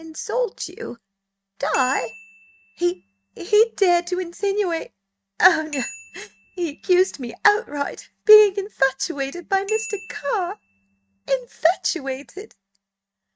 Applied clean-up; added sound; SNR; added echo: neural mask model RNNoise.